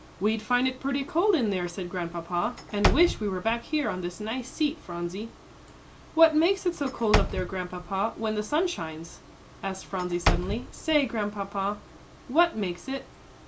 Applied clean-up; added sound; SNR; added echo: none; Slam / Wood; 3 dB; none.